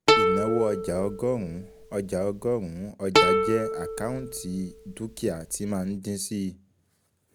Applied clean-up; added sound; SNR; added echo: none; Plucked string instrument; -2 dB; none.